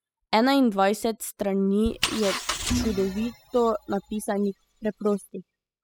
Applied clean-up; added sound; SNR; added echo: classical method spectral subtraction.